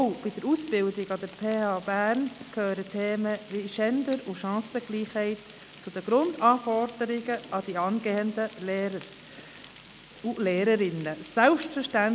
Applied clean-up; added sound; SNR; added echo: none; Frying (food); 13 dB; none.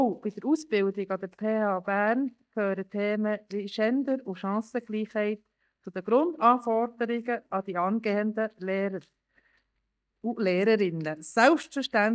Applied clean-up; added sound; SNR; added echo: neural mask model DeepFilterNet 3.